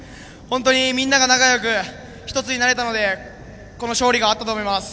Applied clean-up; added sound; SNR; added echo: none; none; none; none.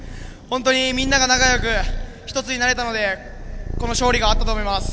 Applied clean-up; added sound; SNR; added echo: none; Purr; 4 dB; none.